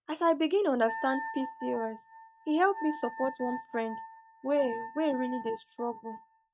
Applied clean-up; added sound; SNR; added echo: neural mask model RNNoise.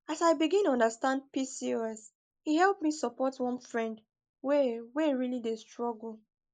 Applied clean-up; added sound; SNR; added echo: neural mask model Resemble Enhance denoiser.